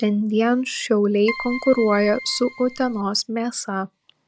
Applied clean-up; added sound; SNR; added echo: none; Keyboard (musical); 12 dB; none.